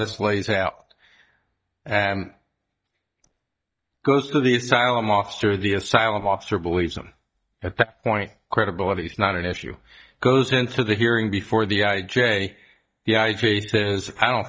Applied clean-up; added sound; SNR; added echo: neural mask model DeepFilterNet 3.